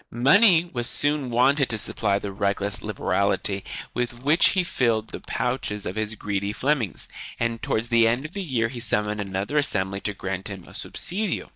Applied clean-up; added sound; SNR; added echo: neural mask model DeepFilterNet 3.